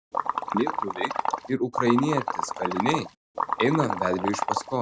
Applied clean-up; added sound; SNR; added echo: none; Liquid; 1 dB; none.